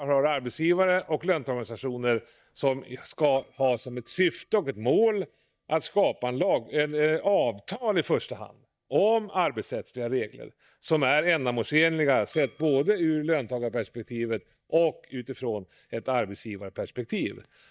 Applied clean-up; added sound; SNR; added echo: neural mask model DeepFilterNet 3.